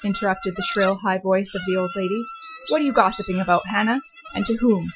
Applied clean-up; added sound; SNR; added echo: classical method Wiener filter.